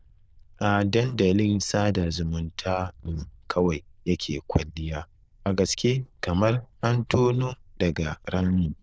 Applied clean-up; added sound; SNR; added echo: neural diffusion model UNIVERSE++.